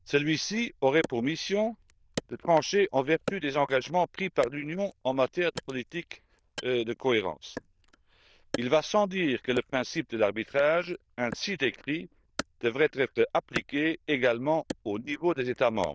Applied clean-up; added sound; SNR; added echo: neural diffusion model UNIVERSE++.